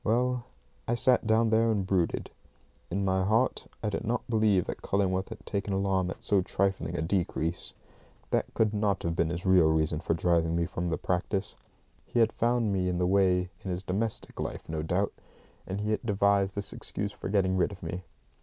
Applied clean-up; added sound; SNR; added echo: none; none; none; none.